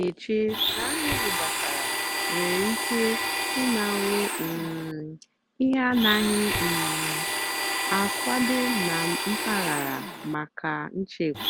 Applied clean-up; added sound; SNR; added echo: none; Domestic sounds, home sounds; 1 dB; none.